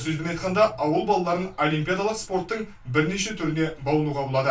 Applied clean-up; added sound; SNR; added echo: none; none; none; reverberation time 0.2 s.